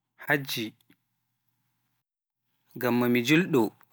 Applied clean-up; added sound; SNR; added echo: none; none; none; none.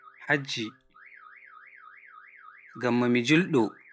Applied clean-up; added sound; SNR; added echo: classical method log-MMSE.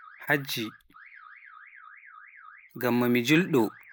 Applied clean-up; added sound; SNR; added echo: neural mask model Resemble Enhance denoiser.